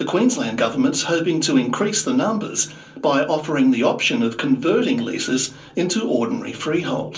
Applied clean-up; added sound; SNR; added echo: none; none; none; reverberation time 0.3 s.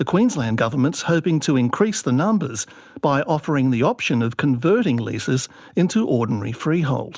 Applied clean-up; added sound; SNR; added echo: none; none; none; none.